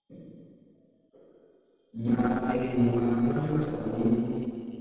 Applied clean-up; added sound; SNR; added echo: neural separator model SepFormer DNS4.